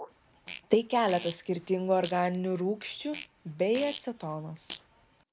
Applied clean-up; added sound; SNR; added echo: none; Fart; 17 dB; none.